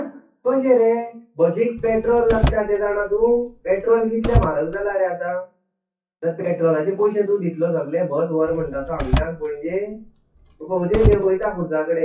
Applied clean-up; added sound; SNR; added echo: classical method WPE with log-MMSE.